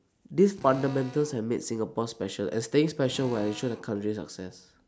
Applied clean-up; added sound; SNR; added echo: none; Drill; 19 dB; none.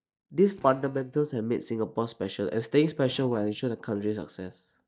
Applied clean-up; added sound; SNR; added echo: neural mask model DeepFilterNet 3.